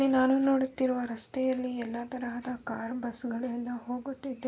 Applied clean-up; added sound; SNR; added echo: none; none; none; none.